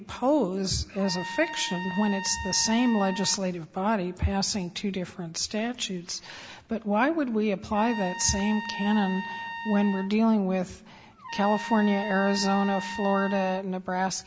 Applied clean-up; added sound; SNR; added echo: none; Trumpet; 10 dB; none.